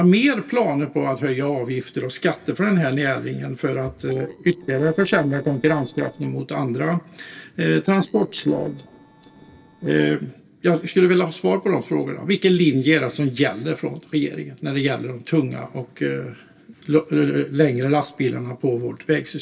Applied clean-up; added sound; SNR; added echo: neural separator model SepFormer DNS4.